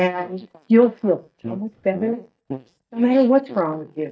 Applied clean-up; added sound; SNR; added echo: neural mask model DeepFilterNet 3.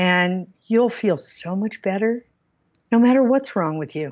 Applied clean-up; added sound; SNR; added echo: none; none; none; none.